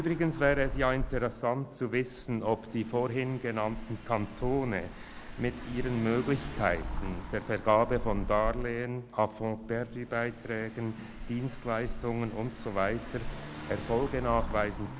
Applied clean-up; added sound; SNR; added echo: none; Engine / Car; 8 dB; none.